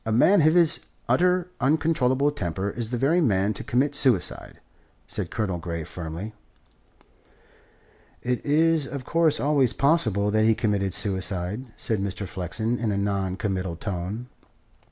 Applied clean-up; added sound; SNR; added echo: none; none; none; none.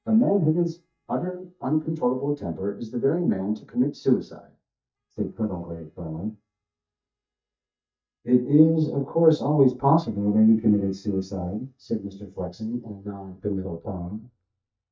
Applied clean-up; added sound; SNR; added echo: neural mask model DeepFilterNet 3.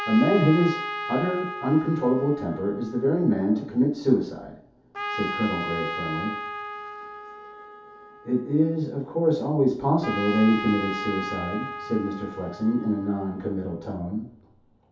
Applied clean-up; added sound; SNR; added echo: none; Trumpet; 10 dB; reverberation time 0.5 s.